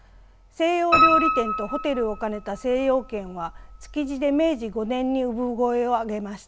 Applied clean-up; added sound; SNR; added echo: none; Piano; 3 dB; none.